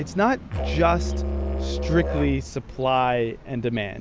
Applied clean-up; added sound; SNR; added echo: none; Musical instrument; 3 dB; none.